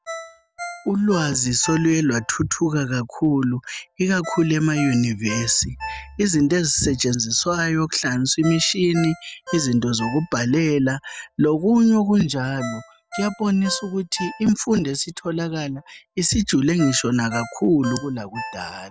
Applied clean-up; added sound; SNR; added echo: none; Ringtone; 16 dB; none.